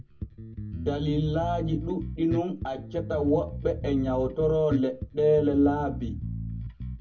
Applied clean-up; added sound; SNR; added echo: none; Bass guitar; 8 dB; reverberation time 0.3 s.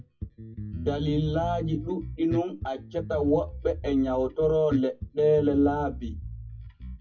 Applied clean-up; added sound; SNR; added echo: classical method WPE with log-MMSE.